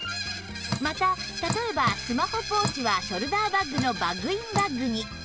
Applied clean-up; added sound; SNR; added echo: none; Drip + Screech; 6 dB; none.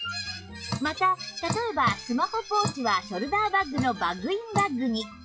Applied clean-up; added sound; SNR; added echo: classical method log-MMSE.